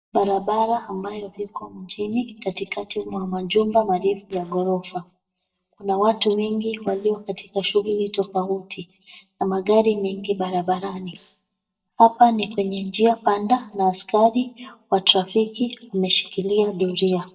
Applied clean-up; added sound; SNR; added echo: neural mask model DeepFilterNet 3.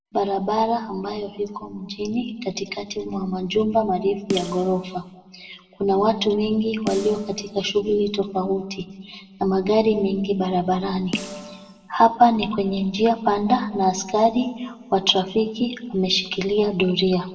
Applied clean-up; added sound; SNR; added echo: none; Snare drum; 15 dB; reverberation time 1.0 s.